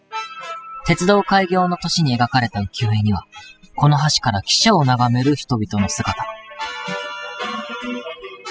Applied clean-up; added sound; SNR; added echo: classical method spectral subtraction.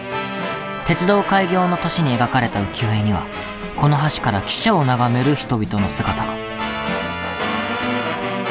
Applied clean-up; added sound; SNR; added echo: none; none; none; none.